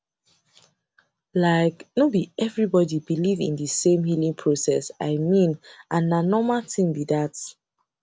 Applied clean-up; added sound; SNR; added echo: none; none; none; none.